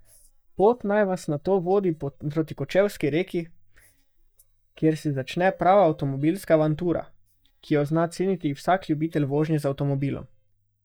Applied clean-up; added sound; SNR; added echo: neural mask model DeepFilterNet 3.